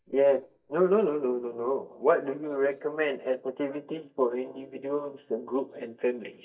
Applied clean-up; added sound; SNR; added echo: neural mask model DeepFilterNet 3.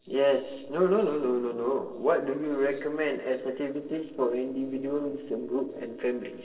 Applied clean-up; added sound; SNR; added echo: neural separator model SepFormer DNS4.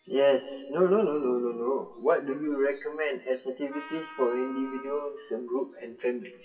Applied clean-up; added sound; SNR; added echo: classical method WPE with log-MMSE.